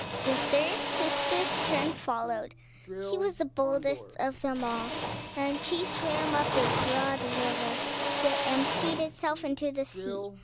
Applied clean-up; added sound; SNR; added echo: none; Drill; 0 dB; none.